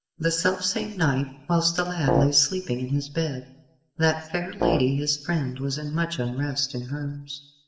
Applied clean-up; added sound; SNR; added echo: none; Brass instrument; 3 dB; reverberation time 0.7 s.